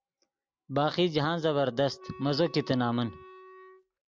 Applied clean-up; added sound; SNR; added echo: none; Wind instrument, woodwind instrument; 20 dB; none.